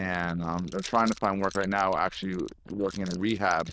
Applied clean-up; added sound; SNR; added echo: neural diffusion model UNIVERSE++.